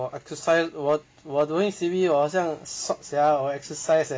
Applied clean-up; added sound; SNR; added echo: none; none; none; none.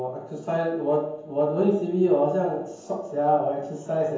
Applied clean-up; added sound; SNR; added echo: none; none; none; reverberation time 0.9 s.